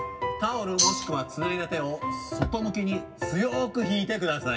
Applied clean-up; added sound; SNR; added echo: none; Tambourine; -3 dB; reverberation time 0.4 s.